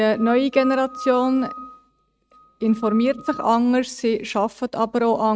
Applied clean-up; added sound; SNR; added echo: neural mask model RNNoise.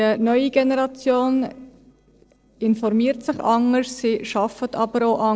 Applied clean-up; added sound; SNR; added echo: neural separator model SepFormer DNS4.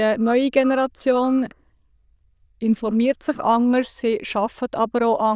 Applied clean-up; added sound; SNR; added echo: neural diffusion model UNIVERSE++.